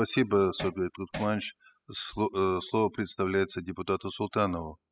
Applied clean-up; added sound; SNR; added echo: classical method spectral subtraction.